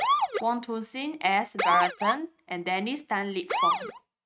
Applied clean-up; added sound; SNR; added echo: neural mask model RNNoise.